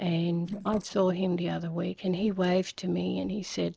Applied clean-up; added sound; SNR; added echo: neural separator model SepFormer DNS4.